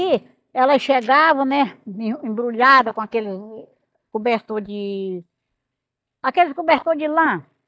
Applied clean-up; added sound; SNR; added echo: neural mask model DeepFilterNet 3.